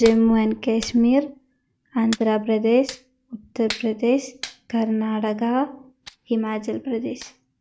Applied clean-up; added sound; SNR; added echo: neural mask model RNNoise.